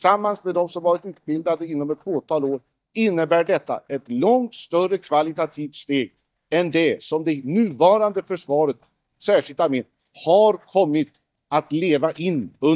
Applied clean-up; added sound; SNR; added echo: neural mask model DeepFilterNet 3.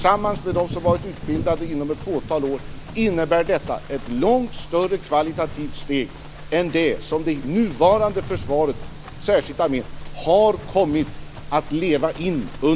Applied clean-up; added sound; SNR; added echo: none; Livestock, farm animals, working animals + Thunder / Wind; 11 dB; none.